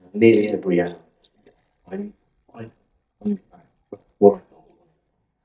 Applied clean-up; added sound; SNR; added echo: neural mask model DeepFilterNet 3.